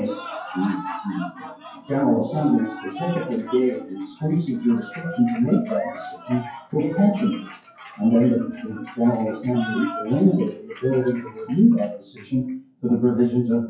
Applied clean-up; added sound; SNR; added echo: classical method WPE with log-MMSE.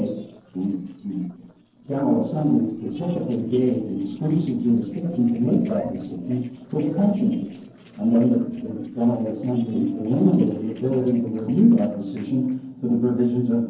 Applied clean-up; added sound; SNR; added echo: neural separator model SepFormer DNS4.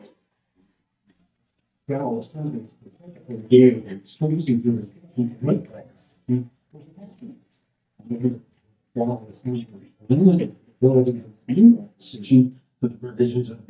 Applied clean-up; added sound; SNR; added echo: neural mask model DeepFilterNet 3.